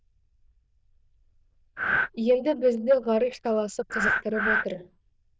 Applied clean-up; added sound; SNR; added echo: neural diffusion model UNIVERSE++.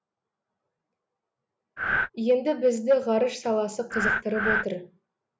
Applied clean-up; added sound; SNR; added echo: none; Breathing; -2 dB; none.